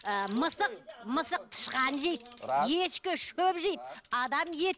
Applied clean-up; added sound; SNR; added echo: none; Tools; 9 dB; none.